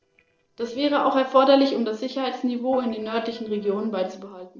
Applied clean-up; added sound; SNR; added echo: neural separator model SepFormer DNS4.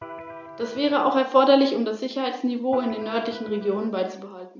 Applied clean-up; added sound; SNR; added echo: none; Electric guitar; 16 dB; none.